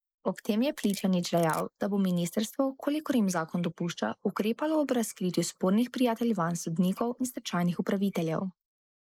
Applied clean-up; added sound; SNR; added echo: neural mask model Resemble Enhance denoiser.